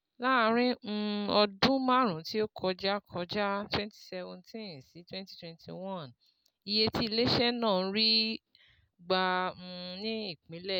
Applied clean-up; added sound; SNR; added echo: none; none; none; none.